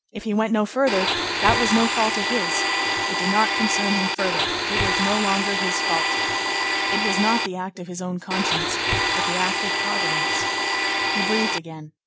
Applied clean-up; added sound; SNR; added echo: none; Domestic sounds, home sounds; -4 dB; none.